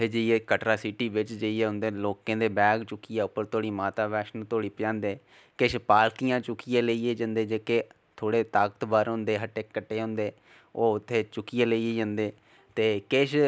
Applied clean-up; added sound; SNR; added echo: none; none; none; none.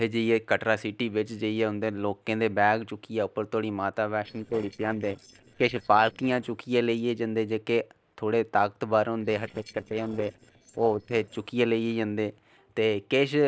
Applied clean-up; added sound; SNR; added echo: neural separator model SepFormer DNS4.